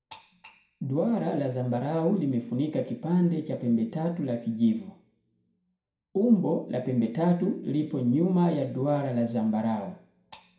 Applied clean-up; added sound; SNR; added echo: none; none; none; reverberation time 0.5 s.